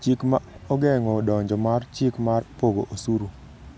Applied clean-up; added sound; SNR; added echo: none; none; none; none.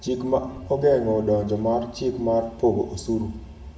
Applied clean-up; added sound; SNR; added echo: none; none; none; reverberation time 0.7 s.